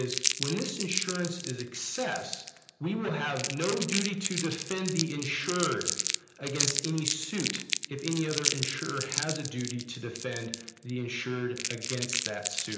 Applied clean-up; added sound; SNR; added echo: none; Crumpling, crinkling; 2 dB; reverberation time 0.9 s.